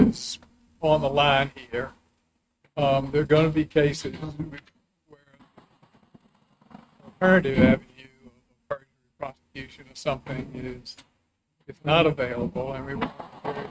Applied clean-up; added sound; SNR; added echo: neural mask model RNNoise.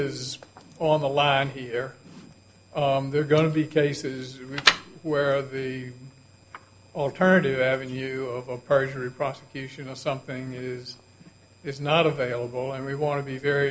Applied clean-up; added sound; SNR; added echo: none; none; none; none.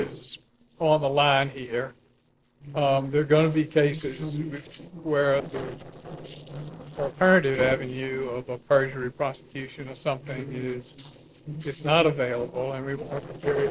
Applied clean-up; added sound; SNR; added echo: neural separator model SepFormer DNS4.